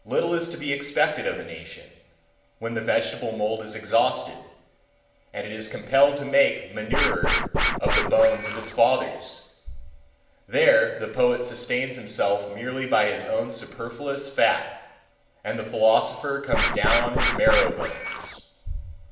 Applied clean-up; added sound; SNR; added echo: none; Scratching (performance technique); -1 dB; reverberation time 0.8 s.